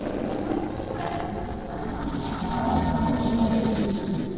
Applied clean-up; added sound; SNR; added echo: neural separator model SepFormer DNS4.